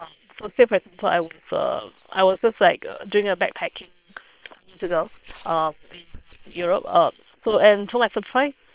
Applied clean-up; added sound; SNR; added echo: neural separator model SepFormer WHAM!.